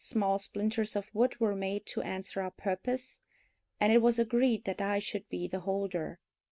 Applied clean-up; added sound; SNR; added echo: neural mask model Resemble Enhance denoiser.